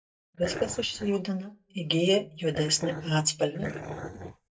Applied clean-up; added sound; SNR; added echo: neural mask model DeepFilterNet 3.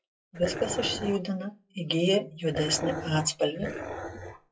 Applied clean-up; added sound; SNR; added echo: classical method WPE with log-MMSE.